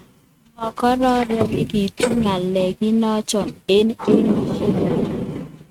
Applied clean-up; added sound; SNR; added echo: neural mask model RNNoise.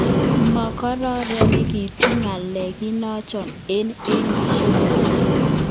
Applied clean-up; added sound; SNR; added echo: none; Sliding door; -4 dB; none.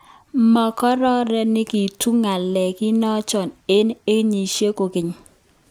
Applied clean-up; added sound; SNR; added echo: none; none; none; none.